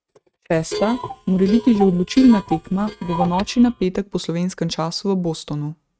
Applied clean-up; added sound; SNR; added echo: neural mask model RNNoise.